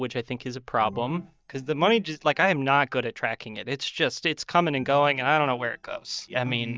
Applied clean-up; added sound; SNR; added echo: neural mask model DeepFilterNet 3.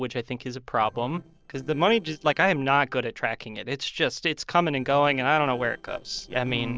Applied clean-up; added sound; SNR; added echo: neural separator model SepFormer DNS4.